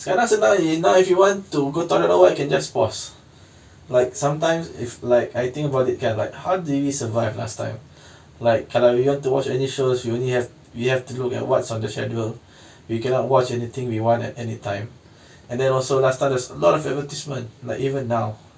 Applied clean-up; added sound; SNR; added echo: none; none; none; none.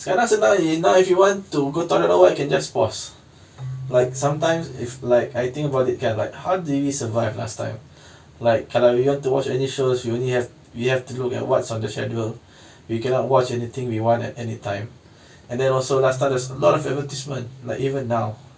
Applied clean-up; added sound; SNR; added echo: none; Keyboard (musical); 20 dB; none.